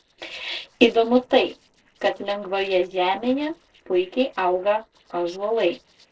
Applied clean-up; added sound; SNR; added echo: neural separator model SepFormer DNS4.